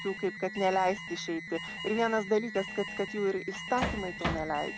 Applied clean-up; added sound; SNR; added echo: none; Bass drum + Alarm; 7 dB; none.